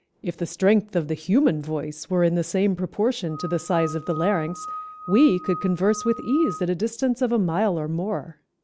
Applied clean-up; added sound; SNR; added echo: none; Screech / Glass; 12 dB; none.